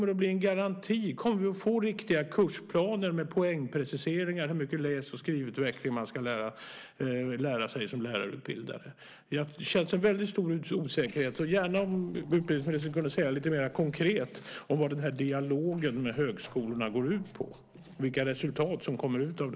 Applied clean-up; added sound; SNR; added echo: neural separator model SepFormer DNS4.